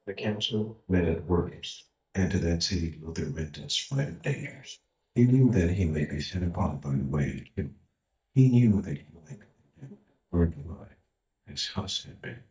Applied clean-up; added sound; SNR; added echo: neural mask model DeepFilterNet 3.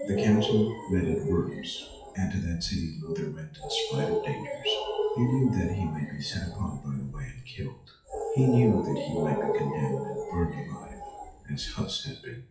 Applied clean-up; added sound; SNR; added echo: classical method WPE with log-MMSE.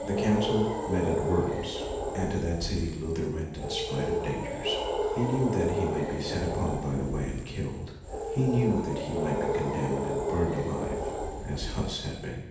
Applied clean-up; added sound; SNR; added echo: none; Animal; 2 dB; reverberation time 0.8 s.